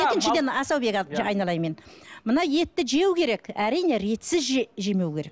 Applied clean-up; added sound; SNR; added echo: none; none; none; none.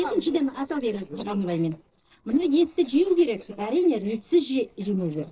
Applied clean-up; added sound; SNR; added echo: neural separator model SepFormer DNS4.